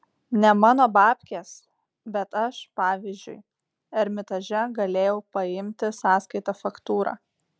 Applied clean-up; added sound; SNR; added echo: none; none; none; none.